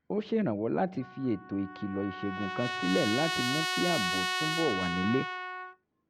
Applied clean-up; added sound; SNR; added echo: none; Trumpet; 3 dB; none.